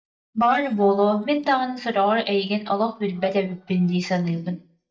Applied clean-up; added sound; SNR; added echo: neural mask model DeepFilterNet 3.